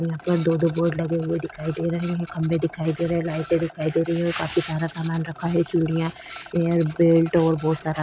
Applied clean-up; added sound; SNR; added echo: none; Rattle + Printer; 18 dB; none.